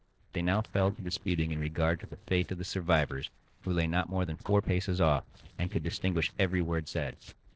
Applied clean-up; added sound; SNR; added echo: neural separator model SepFormer DNS4.